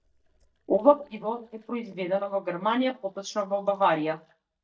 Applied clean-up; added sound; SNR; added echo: neural mask model DeepFilterNet 3.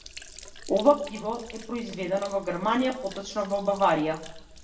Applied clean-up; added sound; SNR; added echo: none; Sink (filling or washing); 17 dB; reverberation time 0.6 s.